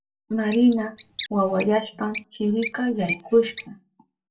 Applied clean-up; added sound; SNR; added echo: none; Bird; -4 dB; reverberation time 0.2 s.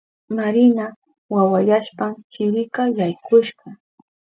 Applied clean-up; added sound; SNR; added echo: none; none; none; none.